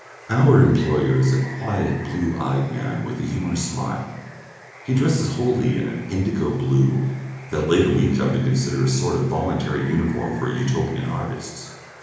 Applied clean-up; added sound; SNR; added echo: none; Water; 20 dB; reverberation time 1.0 s.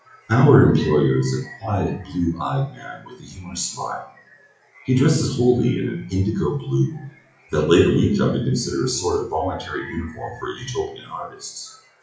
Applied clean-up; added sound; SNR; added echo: classical method WPE with log-MMSE.